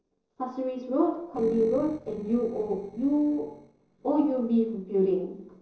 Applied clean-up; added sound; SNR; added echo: neural separator model SepFormer DNS4.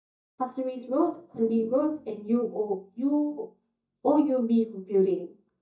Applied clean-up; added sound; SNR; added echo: neural mask model DeepFilterNet 3.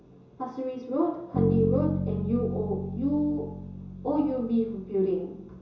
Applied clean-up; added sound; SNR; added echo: none; Bass guitar; 4 dB; reverberation time 0.7 s.